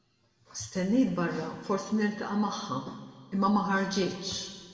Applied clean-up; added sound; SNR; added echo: none; none; none; reverberation time 1.7 s.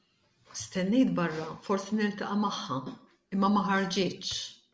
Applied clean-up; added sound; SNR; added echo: none; none; none; none.